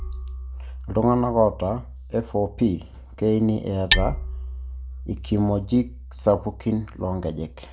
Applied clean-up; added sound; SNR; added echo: none; Hammer; 7 dB; reverberation time 0.3 s.